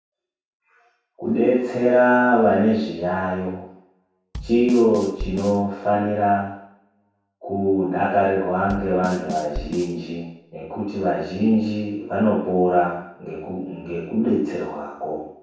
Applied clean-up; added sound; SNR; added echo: none; Bass drum / Snare drum / Drum kit; 12 dB; reverberation time 0.7 s.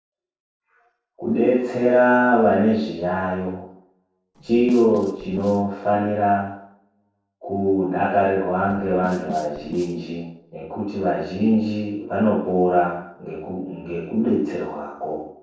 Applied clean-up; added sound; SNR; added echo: neural separator model SepFormer DNS4.